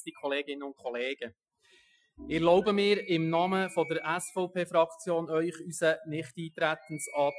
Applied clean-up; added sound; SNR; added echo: classical method Wiener filter.